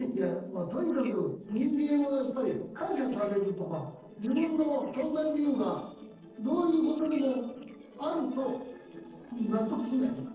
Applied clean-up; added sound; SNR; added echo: neural separator model SepFormer DNS4.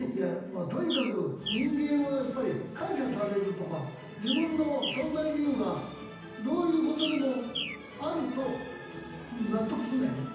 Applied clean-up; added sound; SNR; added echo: none; Bird; 10 dB; reverberation time 0.9 s.